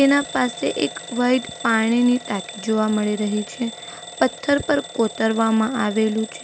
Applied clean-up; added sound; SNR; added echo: none; Alarm / Bell; 14 dB; none.